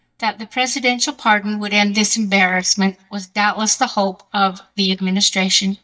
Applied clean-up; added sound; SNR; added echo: neural mask model DeepFilterNet 3.